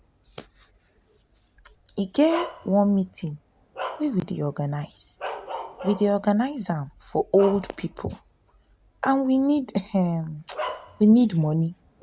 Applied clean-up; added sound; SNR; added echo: none; Bark; 15 dB; none.